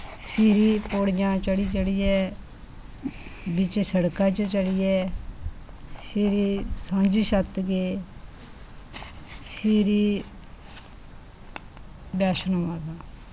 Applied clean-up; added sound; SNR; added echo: none; none; none; none.